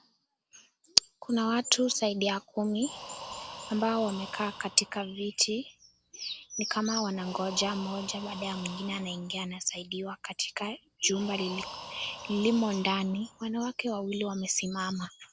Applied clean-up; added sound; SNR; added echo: none; Breathing; 14 dB; none.